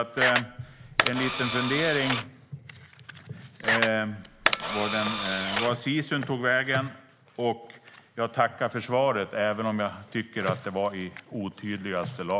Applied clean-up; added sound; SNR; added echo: none; Camera; 0 dB; none.